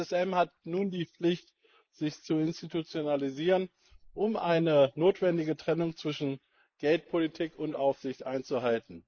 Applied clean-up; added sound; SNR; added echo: neural mask model Resemble Enhance denoiser.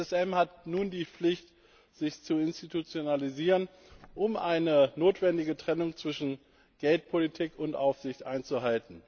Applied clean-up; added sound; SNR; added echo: none; none; none; none.